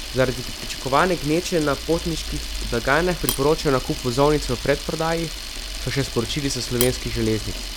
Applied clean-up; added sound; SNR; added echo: none; Camera; 7 dB; none.